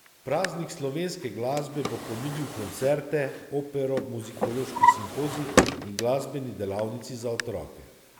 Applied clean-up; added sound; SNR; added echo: none; Drawer open or close; 0 dB; none.